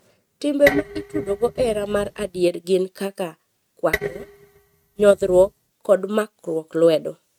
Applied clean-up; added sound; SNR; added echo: neural mask model RNNoise.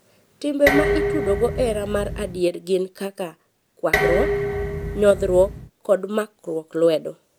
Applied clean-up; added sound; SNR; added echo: none; Dishes, pots, and pans; 3 dB; none.